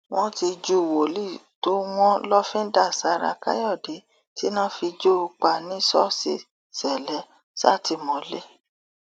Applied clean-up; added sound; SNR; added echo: none; none; none; none.